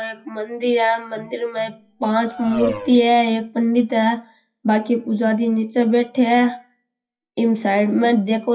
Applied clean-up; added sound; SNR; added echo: classical method WPE with log-MMSE.